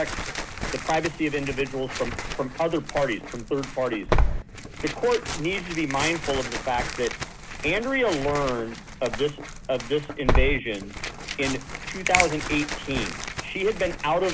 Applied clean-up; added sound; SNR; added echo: none; Tearing + Finger snapping; 2 dB; none.